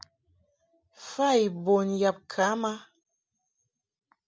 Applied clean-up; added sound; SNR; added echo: none; none; none; none.